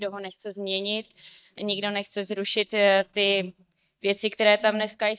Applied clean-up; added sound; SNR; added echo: neural mask model DeepFilterNet 3.